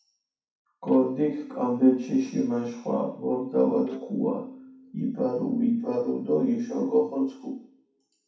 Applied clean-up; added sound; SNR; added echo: none; Bowed string instrument; 19 dB; reverberation time 0.6 s.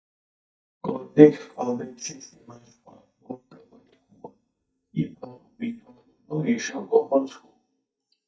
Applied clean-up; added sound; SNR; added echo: neural mask model DeepFilterNet 3.